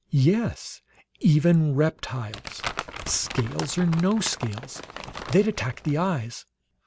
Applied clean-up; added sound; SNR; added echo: none; Crumpling, crinkling; 12 dB; none.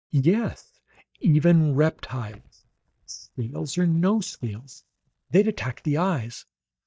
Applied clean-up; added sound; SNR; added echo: neural mask model DeepFilterNet 3.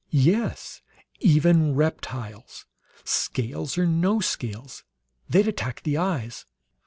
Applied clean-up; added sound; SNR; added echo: none; none; none; none.